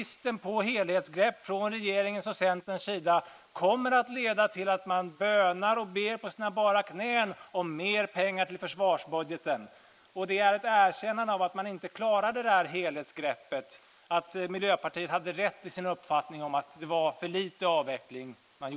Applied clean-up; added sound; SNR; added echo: neural mask model Resemble Enhance denoiser.